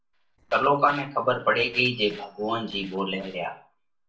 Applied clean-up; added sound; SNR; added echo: neural separator model SepFormer DNS4.